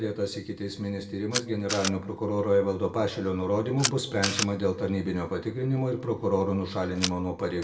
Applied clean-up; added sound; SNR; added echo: none; Camera; 10 dB; reverberation time 0.6 s.